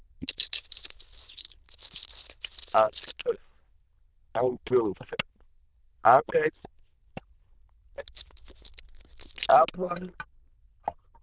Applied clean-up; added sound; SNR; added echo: neural diffusion model UNIVERSE++.